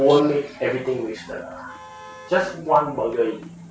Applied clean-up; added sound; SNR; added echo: none; Motor vehicle (road); 20 dB; none.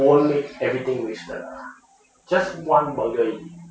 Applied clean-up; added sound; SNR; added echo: none; none; none; none.